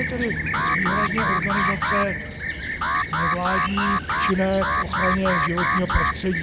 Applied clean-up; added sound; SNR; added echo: none; Alarm + Fixed-wing aircraft, airplane; -3 dB; none.